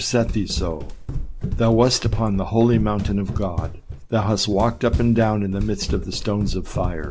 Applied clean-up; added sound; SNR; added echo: none; Run; 5 dB; none.